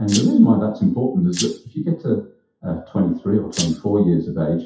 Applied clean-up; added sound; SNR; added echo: classical method WPE with log-MMSE.